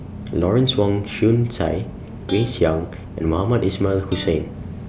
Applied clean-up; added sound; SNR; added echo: none; Electric guitar; 19 dB; none.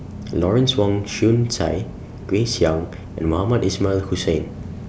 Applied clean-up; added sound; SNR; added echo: none; none; none; none.